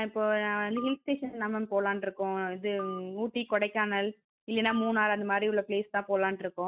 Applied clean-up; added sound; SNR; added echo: neural mask model RNNoise.